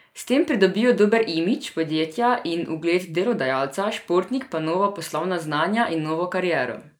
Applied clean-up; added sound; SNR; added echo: neural mask model Resemble Enhance denoiser.